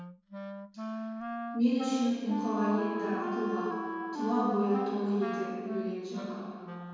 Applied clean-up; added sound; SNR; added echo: none; Wind instrument, woodwind instrument; 6 dB; reverberation time 1.9 s.